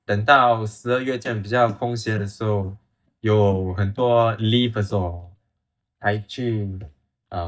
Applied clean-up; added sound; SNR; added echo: neural mask model DeepFilterNet 3.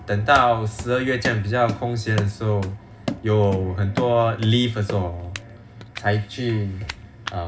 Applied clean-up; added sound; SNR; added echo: none; Run; 12 dB; reverberation time 0.4 s.